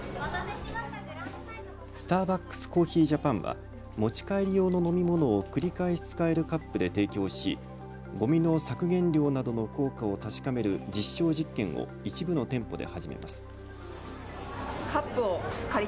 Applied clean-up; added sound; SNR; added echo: none; none; none; none.